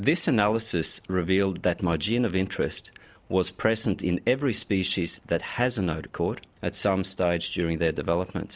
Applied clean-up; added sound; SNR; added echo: none; none; none; none.